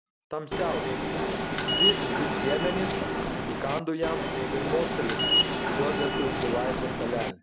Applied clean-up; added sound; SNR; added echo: none; Subway, metro, underground; -4 dB; none.